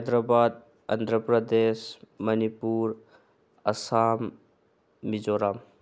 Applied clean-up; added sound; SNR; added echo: none; none; none; none.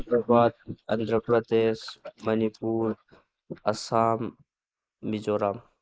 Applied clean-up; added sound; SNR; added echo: neural mask model Resemble Enhance denoiser.